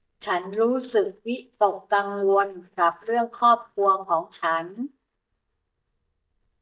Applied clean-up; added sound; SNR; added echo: neural mask model DeepFilterNet 3.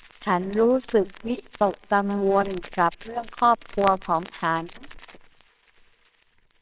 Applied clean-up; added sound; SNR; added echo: neural separator model SepFormer WHAMR!.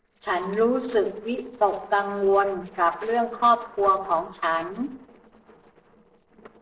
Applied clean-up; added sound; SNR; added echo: neural separator model SepFormer DNS4.